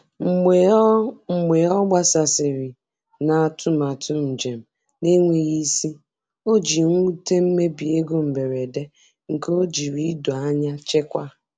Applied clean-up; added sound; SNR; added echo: none; none; none; none.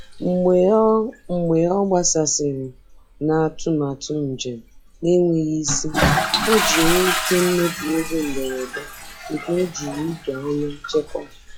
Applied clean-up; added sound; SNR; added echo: classical method log-MMSE.